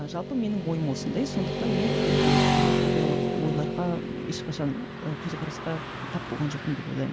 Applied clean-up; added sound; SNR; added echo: none; Motorcycle / Traffic noise, roadway noise; -3 dB; none.